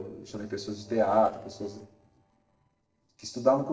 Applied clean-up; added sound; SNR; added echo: neural separator model SepFormer DNS4.